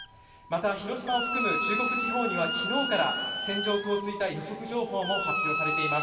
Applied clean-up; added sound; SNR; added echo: none; Squeak; 1 dB; reverberation time 2.4 s.